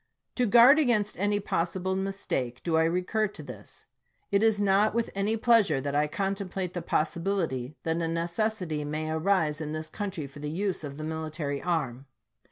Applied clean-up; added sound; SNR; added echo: none; none; none; none.